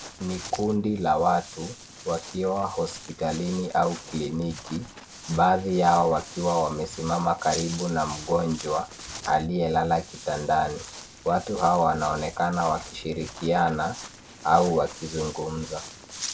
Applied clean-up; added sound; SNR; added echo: none; Walk, footsteps; 15 dB; none.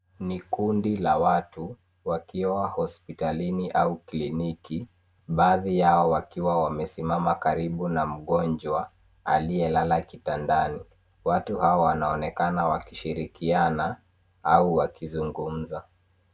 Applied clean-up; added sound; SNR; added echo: none; none; none; none.